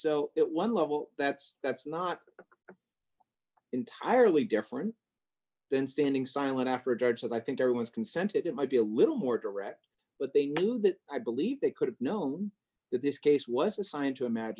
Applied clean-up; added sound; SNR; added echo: none; none; none; none.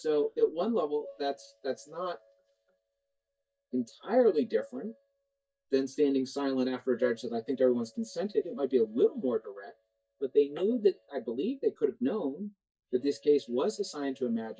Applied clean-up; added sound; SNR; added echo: neural mask model DeepFilterNet 3.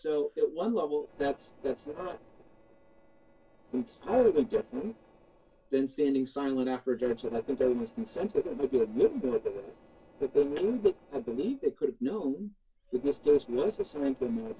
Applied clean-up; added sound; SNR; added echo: neural separator model SepFormer DNS4.